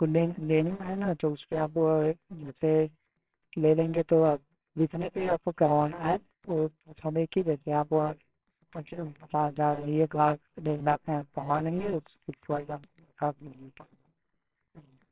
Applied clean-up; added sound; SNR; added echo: neural separator model SepFormer WHAMR!.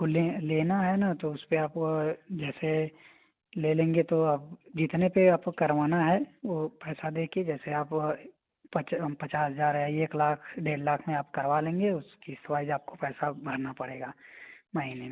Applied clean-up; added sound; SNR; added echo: none; none; none; none.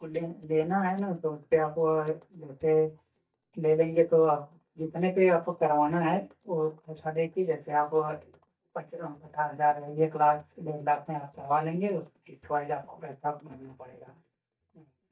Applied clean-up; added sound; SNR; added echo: neural mask model DeepFilterNet 3.